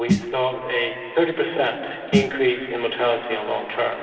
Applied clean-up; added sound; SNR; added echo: none; Snare drum; 6 dB; reverberation time 2.8 s.